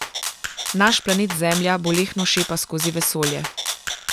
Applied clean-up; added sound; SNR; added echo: none; Rattle (instrument); 6 dB; none.